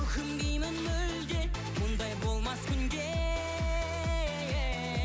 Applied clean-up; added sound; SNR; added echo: none; none; none; none.